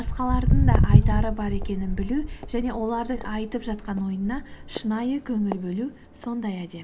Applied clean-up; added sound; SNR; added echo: none; Walk, footsteps; -4 dB; none.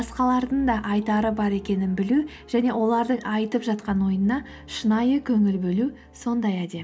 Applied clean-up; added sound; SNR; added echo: none; none; none; none.